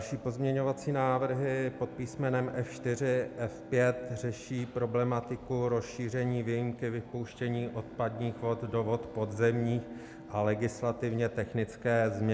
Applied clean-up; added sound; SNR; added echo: none; Bowed string instrument; 19 dB; none.